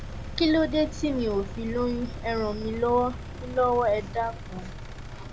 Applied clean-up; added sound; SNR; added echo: none; Engine; 9 dB; none.